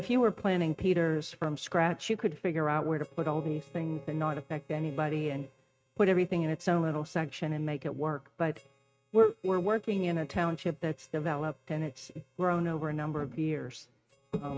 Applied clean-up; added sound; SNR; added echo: neural mask model RNNoise.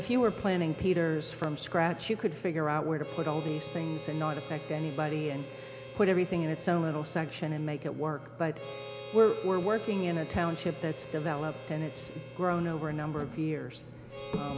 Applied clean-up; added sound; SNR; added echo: none; Harmonica; 14 dB; none.